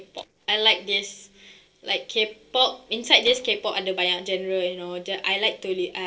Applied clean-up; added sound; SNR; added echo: neural separator model SepFormer DNS4.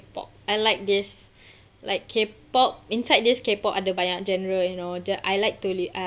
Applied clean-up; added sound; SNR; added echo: none; none; none; none.